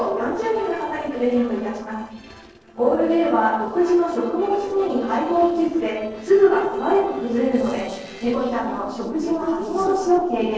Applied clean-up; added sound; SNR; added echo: neural separator model SepFormer DNS4.